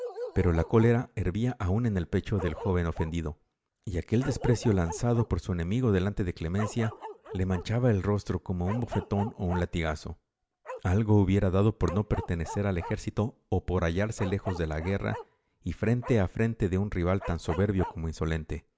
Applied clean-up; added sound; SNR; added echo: none; Bark; 15 dB; none.